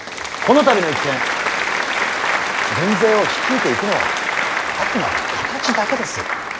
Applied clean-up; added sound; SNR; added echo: none; Applause; -1 dB; none.